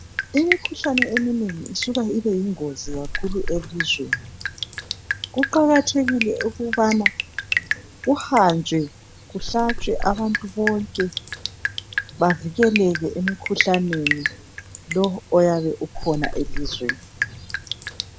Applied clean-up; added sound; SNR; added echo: none; Drip; 5 dB; none.